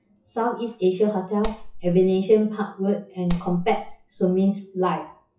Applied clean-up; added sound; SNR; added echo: classical method WPE with log-MMSE.